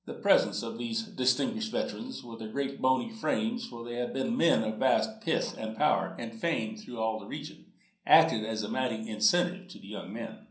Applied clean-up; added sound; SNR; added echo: none; none; none; reverberation time 0.6 s.